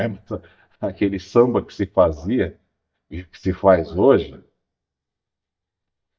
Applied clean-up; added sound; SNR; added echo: neural mask model DeepFilterNet 3.